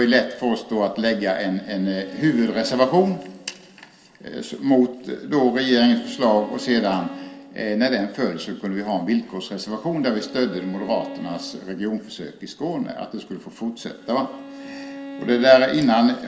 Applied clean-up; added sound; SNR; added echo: none; Bowed string instrument; 18 dB; reverberation time 1.4 s.